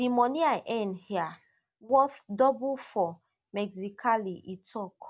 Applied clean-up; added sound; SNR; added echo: none; none; none; none.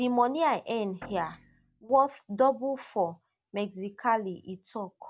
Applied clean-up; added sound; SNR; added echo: none; Guitar; 20 dB; none.